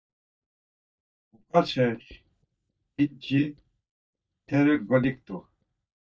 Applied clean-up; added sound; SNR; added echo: neural mask model DeepFilterNet 3.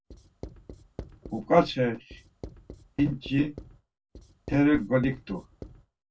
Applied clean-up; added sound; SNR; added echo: none; Writing; 16 dB; reverberation time 0.1 s.